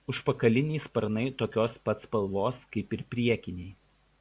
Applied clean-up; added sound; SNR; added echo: none; none; none; none.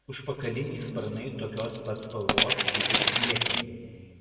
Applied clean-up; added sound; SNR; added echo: none; Coin (dropping); -4 dB; reverberation time 2.4 s.